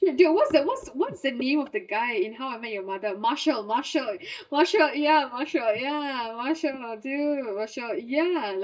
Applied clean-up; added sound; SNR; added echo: neural mask model DeepFilterNet 3.